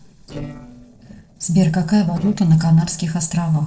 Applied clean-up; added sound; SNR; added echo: neural separator model SepFormer DNS4.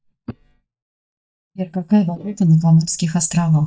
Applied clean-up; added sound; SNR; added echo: neural mask model DeepFilterNet 3.